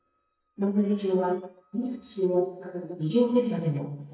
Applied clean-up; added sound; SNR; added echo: neural mask model DeepFilterNet 3.